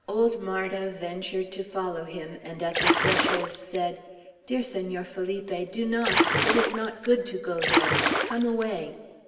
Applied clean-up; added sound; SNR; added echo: none; Splash, splatter; -4 dB; reverberation time 1.4 s.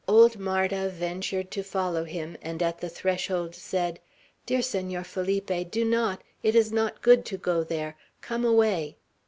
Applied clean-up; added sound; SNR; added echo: none; none; none; none.